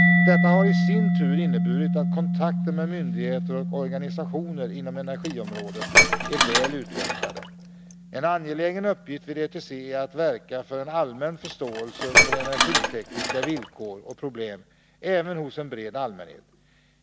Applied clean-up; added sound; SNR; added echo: none; Dishes, pots, and pans + Mallet percussion; -5 dB; none.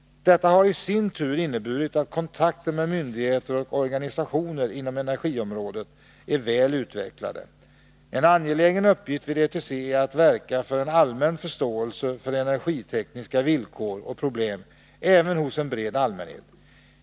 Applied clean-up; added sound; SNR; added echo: none; none; none; none.